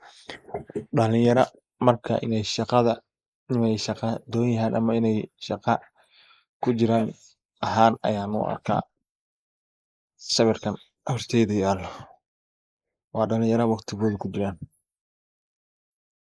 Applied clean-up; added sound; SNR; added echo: neural mask model Resemble Enhance denoiser.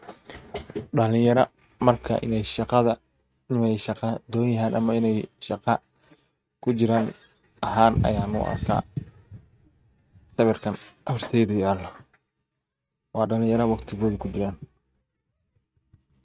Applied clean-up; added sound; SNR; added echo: neural mask model RNNoise.